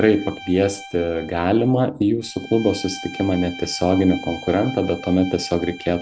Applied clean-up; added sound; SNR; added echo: none; Bowed string instrument; 17 dB; none.